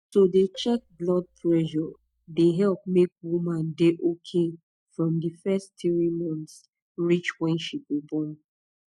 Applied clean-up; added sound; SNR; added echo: neural mask model DeepFilterNet 3.